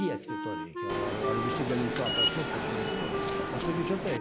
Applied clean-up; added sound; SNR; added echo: none; Wind instrument, woodwind instrument + Subway, metro, underground; -3 dB; none.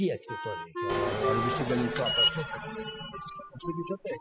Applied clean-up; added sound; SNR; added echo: classical method spectral subtraction.